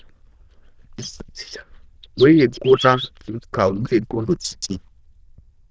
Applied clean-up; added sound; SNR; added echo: neural diffusion model UNIVERSE++.